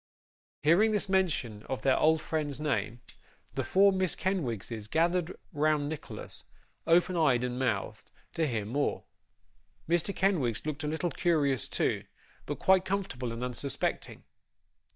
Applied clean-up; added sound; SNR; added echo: neural mask model DeepFilterNet 3.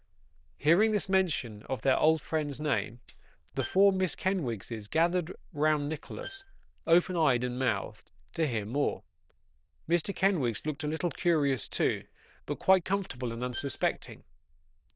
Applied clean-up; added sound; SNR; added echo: neural diffusion model UNIVERSE++.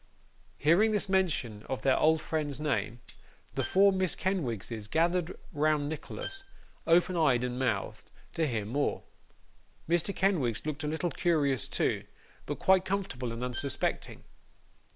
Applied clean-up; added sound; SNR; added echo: none; Bowed string instrument + Tambourine; 18 dB; none.